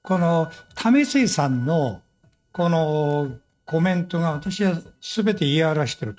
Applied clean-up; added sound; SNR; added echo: neural mask model RNNoise.